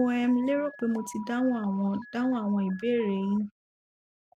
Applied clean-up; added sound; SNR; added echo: none; Alarm; 18 dB; none.